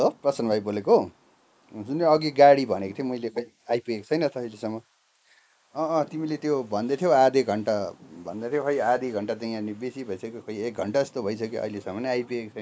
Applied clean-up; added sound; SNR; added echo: neural mask model Resemble Enhance denoiser.